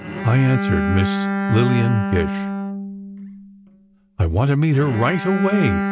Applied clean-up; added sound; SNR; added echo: none; Bowed string instrument; 4 dB; none.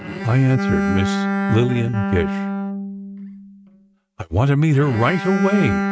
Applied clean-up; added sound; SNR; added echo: neural mask model RNNoise.